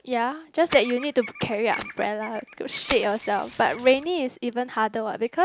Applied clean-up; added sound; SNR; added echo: none; Bird vocalization, bird call, bird song + Fire; 14 dB; none.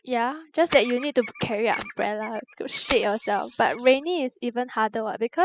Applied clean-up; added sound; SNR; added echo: classical method spectral subtraction.